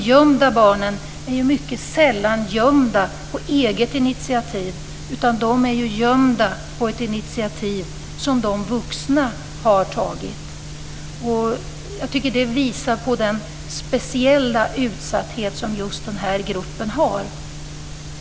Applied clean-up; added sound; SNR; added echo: none; none; none; none.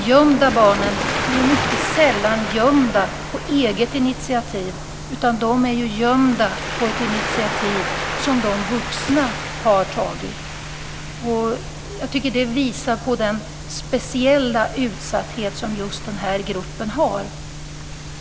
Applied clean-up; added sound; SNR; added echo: none; Waves, surf; 8 dB; none.